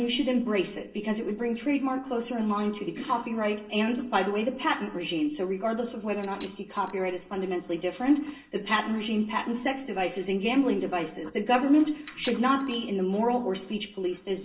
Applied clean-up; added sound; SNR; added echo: neural separator model SepFormer DNS4.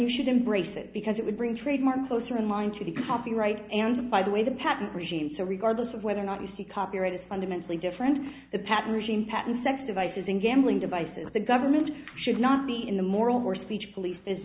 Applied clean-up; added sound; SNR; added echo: none; none; none; none.